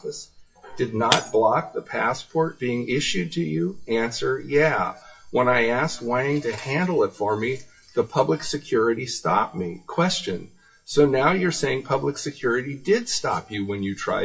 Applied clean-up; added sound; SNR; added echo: classical method WPE with log-MMSE.